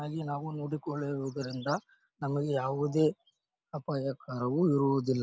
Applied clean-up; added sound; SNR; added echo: none; none; none; none.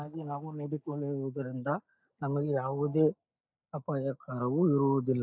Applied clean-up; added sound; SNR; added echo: neural mask model DeepFilterNet 3.